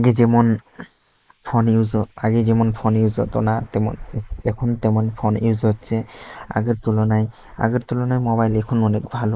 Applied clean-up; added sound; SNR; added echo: neural mask model Resemble Enhance denoiser.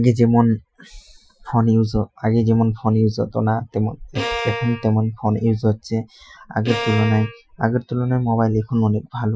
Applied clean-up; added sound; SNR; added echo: classical method Wiener filter.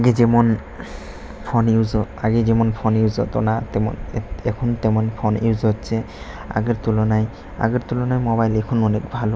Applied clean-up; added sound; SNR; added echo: none; none; none; none.